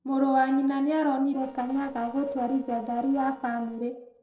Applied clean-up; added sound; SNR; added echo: neural separator model SepFormer DNS4.